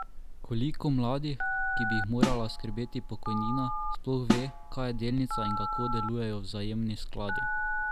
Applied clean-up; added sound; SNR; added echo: none; Snare drum + Telephone; -1 dB; none.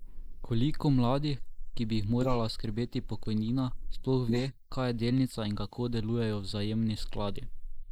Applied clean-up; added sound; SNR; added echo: neural mask model Resemble Enhance denoiser.